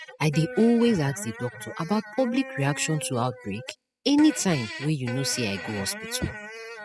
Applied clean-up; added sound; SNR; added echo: classical method spectral subtraction.